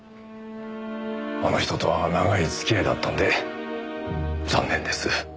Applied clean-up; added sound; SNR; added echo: none; none; none; none.